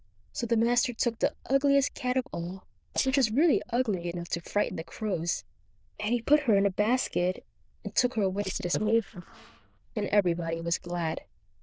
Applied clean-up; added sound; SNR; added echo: neural diffusion model UNIVERSE++.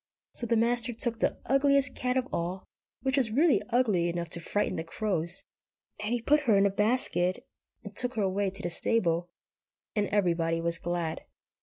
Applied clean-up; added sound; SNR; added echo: none; none; none; none.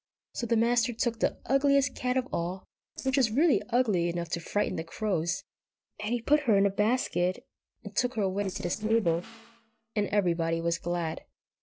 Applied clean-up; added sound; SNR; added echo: neural separator model SepFormer DNS4.